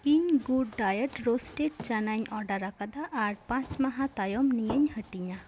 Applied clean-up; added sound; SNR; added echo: none; Run; 18 dB; none.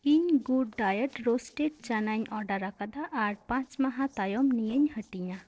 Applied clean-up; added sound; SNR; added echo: neural separator model SepFormer DNS4.